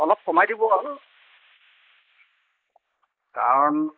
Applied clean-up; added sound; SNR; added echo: neural mask model Resemble Enhance denoiser.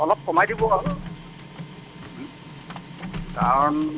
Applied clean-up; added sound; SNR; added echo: none; Printer; 9 dB; none.